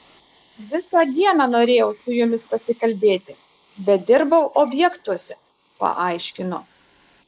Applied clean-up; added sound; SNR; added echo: neural mask model Resemble Enhance denoiser.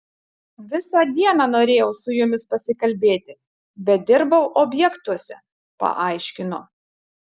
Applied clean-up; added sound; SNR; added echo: none; none; none; none.